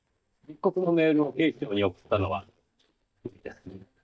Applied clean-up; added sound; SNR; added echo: neural mask model DeepFilterNet 3.